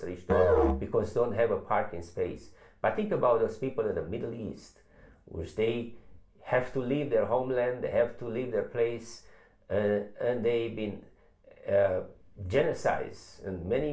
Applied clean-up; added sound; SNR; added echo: none; Musical instrument; 0 dB; reverberation time 0.3 s.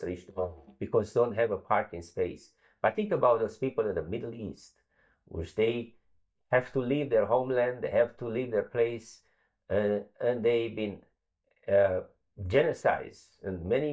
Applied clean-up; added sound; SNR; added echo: neural mask model DeepFilterNet 3.